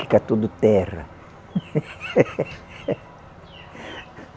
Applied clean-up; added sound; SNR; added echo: none; Crowd / Cheering / Fireworks; 19 dB; none.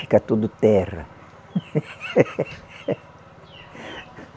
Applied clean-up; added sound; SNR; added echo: none; none; none; none.